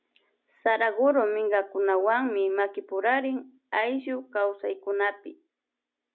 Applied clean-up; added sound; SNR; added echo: none; none; none; none.